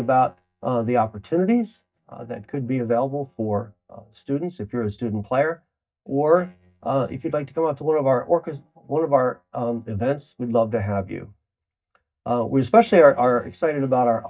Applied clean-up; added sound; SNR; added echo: neural mask model DeepFilterNet 3.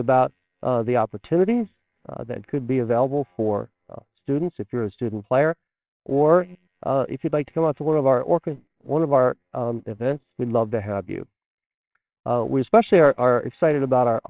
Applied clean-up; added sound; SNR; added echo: neural separator model SepFormer WHAMR!.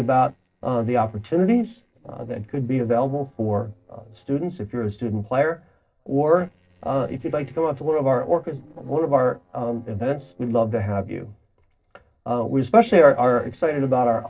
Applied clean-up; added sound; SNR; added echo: neural separator model SepFormer DNS4.